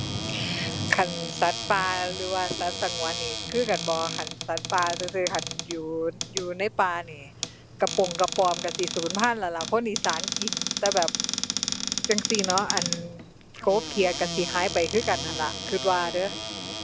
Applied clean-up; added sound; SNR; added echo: none; Cupboard open or close; 5 dB; none.